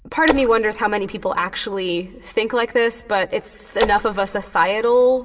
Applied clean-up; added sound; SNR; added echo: none; Splash, splatter; 9 dB; reverberation time 0.8 s.